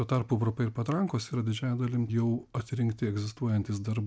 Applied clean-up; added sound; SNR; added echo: none; none; none; none.